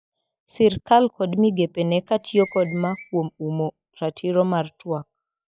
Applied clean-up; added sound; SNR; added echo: classical method log-MMSE.